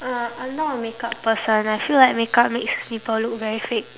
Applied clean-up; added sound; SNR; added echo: none; none; none; none.